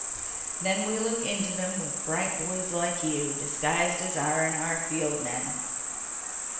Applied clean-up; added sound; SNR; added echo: none; Cricket; 0 dB; reverberation time 0.9 s.